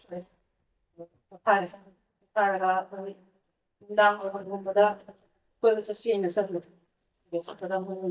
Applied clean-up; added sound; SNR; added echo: neural mask model DeepFilterNet 3.